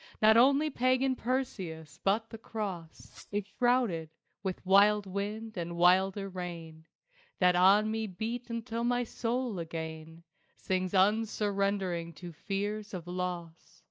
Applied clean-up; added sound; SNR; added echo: neural mask model DeepFilterNet 3.